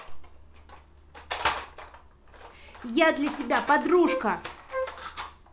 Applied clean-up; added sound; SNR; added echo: none; Wind instrument, woodwind instrument; 7 dB; none.